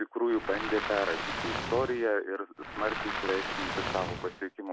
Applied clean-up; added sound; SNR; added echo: none; Waves, surf; 4 dB; none.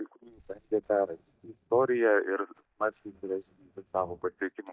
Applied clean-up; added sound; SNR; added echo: neural mask model DeepFilterNet 3.